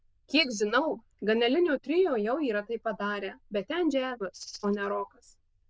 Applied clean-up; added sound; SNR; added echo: neural diffusion model UNIVERSE++.